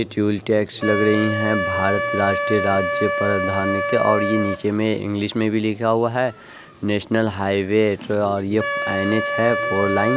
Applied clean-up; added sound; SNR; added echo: none; Wind instrument, woodwind instrument; 5 dB; none.